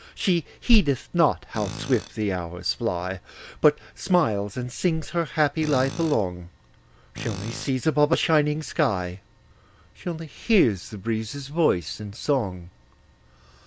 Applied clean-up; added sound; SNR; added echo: none; Tools; 14 dB; none.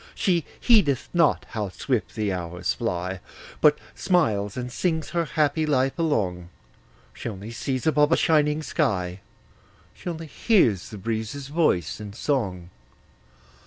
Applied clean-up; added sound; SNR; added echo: none; none; none; none.